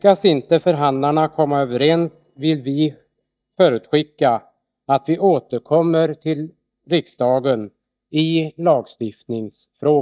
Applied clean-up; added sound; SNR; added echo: neural mask model DeepFilterNet 3.